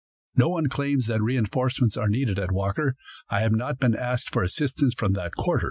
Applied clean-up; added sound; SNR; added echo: none; none; none; none.